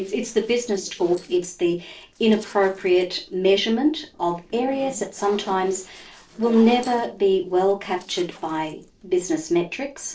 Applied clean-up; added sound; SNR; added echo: neural separator model SepFormer DNS4.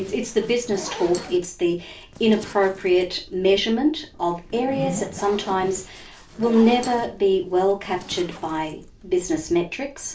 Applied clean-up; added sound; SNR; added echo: none; Zipper (clothing); 15 dB; reverberation time 0.3 s.